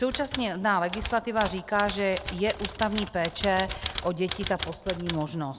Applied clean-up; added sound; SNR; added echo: none; Typewriter; 9 dB; none.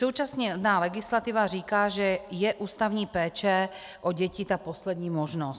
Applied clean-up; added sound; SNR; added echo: none; none; none; none.